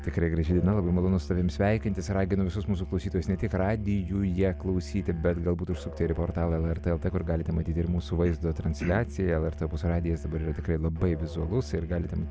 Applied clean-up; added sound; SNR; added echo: none; Musical instrument; 11 dB; none.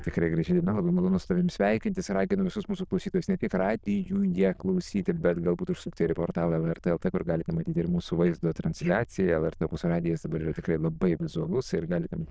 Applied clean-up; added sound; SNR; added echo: neural diffusion model UNIVERSE++.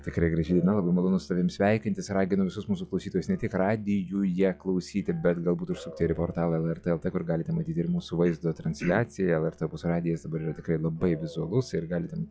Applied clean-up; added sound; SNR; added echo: classical method log-MMSE.